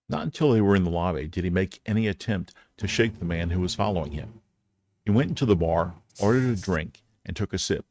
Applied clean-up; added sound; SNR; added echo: neural mask model RNNoise.